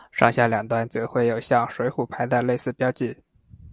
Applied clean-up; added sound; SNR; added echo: none; none; none; none.